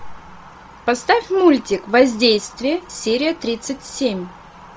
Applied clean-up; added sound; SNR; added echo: none; none; none; none.